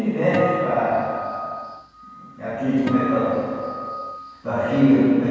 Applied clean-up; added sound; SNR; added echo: none; Acoustic guitar; 11 dB; reverberation time 2.1 s.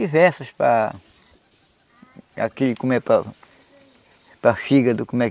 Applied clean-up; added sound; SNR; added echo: none; none; none; none.